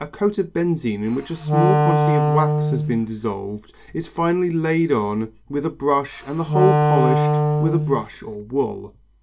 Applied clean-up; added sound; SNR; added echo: none; Wind instrument, woodwind instrument; -3 dB; reverberation time 0.2 s.